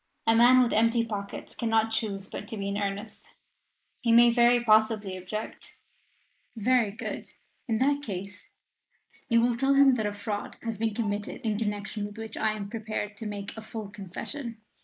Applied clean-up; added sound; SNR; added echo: neural mask model Resemble Enhance denoiser.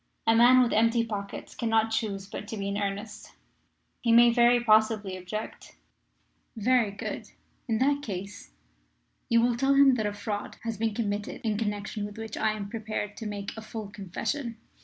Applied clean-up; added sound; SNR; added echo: none; none; none; none.